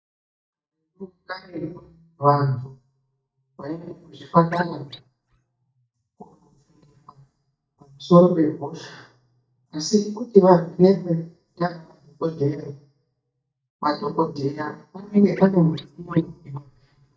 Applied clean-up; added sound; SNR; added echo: neural mask model DeepFilterNet 3.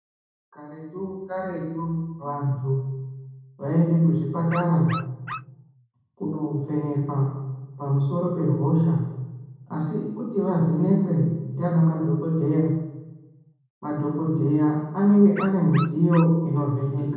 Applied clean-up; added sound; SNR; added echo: none; Dog; 13 dB; reverberation time 1.1 s.